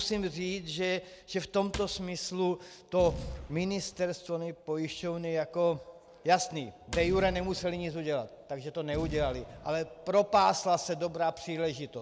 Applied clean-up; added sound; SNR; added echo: none; Cupboard open or close / Drawer open or close + Boom; 12 dB; none.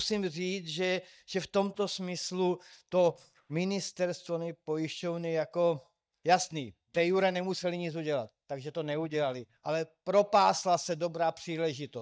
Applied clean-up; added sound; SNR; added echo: neural mask model DeepFilterNet 3.